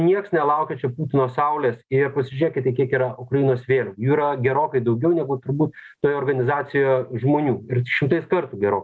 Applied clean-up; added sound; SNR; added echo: none; none; none; none.